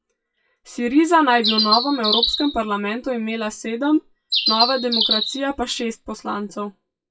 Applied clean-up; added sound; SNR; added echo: classical method WPE with log-MMSE.